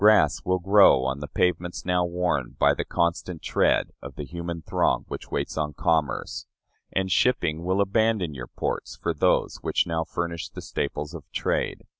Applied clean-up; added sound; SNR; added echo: none; none; none; none.